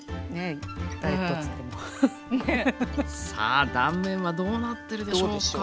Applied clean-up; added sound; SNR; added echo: none; Wind instrument, woodwind instrument; 15 dB; none.